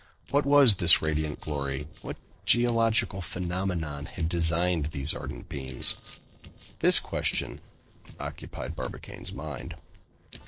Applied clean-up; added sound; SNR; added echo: neural separator model SepFormer DNS4.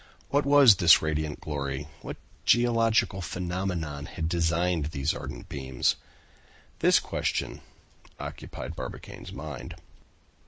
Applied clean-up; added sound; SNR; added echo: none; none; none; none.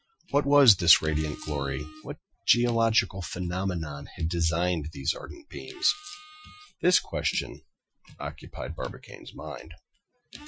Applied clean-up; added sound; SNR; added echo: classical method Wiener filter.